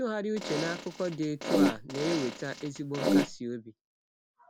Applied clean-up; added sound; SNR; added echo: none; Fart; -3 dB; none.